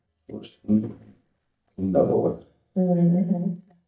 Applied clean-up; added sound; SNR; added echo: neural mask model DeepFilterNet 3.